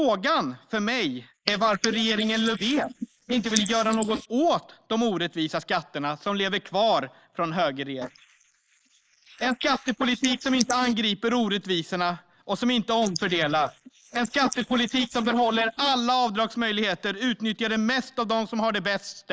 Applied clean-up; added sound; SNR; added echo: neural mask model Resemble Enhance denoiser.